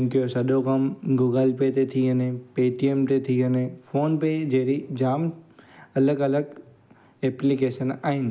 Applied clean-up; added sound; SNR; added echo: none; none; none; none.